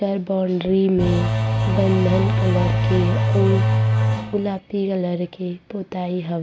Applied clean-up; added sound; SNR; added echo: none; Engine / Domestic sounds, home sounds; -4 dB; none.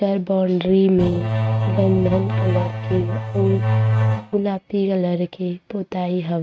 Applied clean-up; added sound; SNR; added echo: neural mask model RNNoise.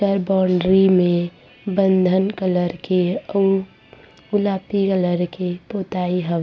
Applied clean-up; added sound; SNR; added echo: none; none; none; none.